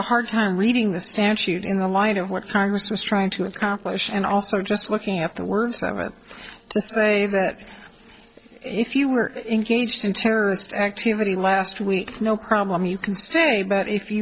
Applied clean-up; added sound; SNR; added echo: neural separator model SepFormer DNS4.